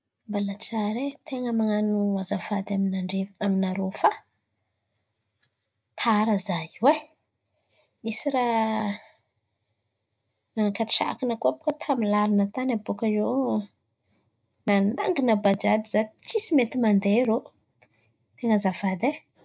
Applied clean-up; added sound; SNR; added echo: none; none; none; none.